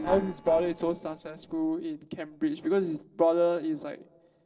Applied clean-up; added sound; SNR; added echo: neural separator model SepFormer DNS4.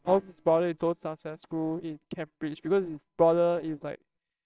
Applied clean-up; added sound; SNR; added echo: neural separator model SepFormer WHAMR!.